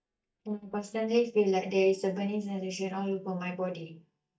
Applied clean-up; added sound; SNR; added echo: neural mask model DeepFilterNet 3.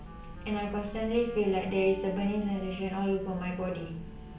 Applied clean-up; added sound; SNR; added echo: none; Wind instrument, woodwind instrument; 19 dB; reverberation time 0.4 s.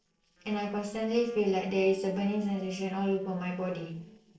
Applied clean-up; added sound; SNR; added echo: neural separator model SepFormer DNS4.